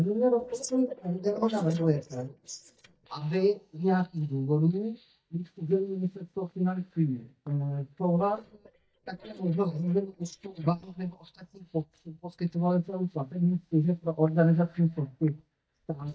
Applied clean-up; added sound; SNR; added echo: neural mask model DeepFilterNet 3.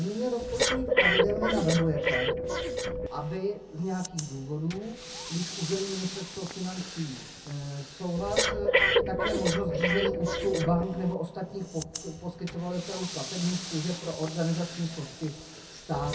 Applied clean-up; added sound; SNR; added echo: none; Breathing; 0 dB; reverberation time 0.3 s.